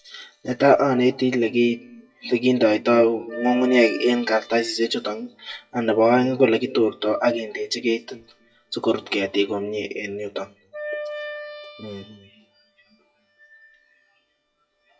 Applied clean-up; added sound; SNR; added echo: classical method WPE with log-MMSE.